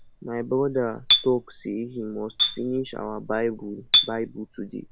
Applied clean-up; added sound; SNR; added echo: none; Chink, clink; -1 dB; none.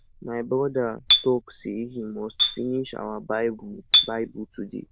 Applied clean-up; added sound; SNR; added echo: neural diffusion model UNIVERSE++.